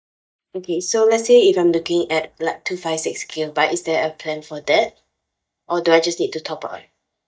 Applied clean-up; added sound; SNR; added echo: neural mask model DeepFilterNet 3.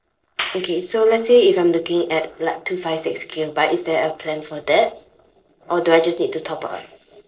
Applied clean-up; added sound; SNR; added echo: neural separator model SepFormer DNS4.